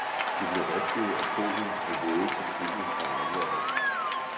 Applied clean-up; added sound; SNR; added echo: none; Applause / Cheering; -5 dB; reverberation time 2.1 s.